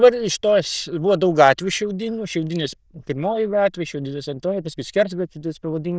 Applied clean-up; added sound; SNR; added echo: neural diffusion model UNIVERSE++.